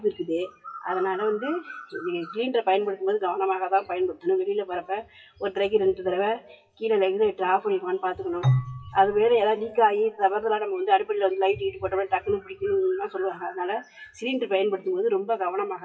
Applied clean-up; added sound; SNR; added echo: classical method WPE with log-MMSE.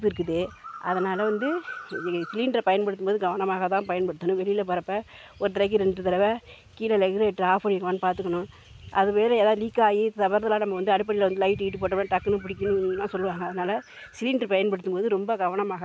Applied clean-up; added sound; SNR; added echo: none; none; none; none.